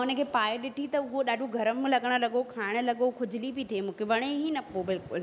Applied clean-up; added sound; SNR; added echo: none; none; none; none.